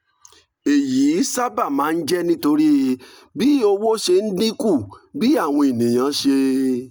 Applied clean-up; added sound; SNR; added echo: none; none; none; none.